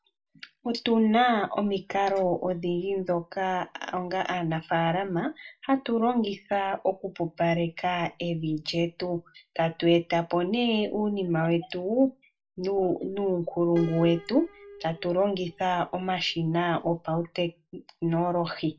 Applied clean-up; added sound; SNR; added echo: none; Piano; 19 dB; reverberation time 0.2 s.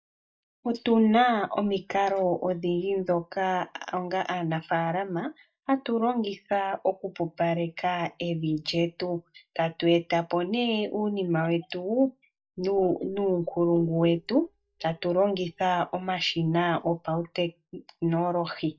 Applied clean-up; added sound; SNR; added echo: neural mask model DeepFilterNet 3.